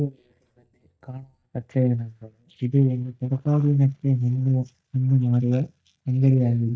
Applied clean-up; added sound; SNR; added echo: neural mask model DeepFilterNet 3.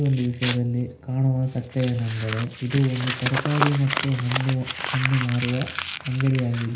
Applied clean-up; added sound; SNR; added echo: none; Crumpling, crinkling; 6 dB; reverberation time 0.5 s.